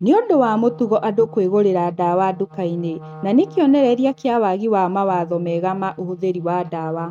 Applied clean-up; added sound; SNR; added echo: neural mask model RNNoise.